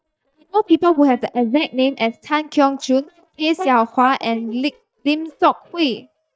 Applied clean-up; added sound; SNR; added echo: neural mask model DeepFilterNet 3.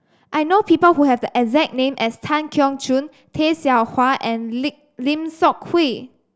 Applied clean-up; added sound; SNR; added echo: none; none; none; none.